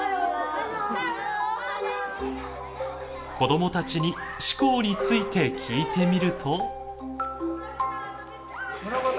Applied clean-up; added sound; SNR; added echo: none; none; none; none.